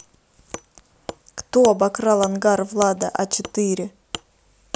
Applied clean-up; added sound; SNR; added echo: none; Wood; 16 dB; none.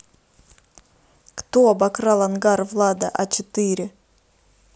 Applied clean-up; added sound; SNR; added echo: none; none; none; none.